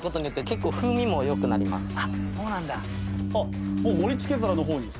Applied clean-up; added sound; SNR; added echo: none; Organ; 0 dB; none.